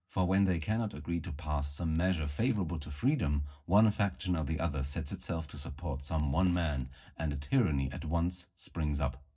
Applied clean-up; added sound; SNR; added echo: neural separator model SepFormer DNS4.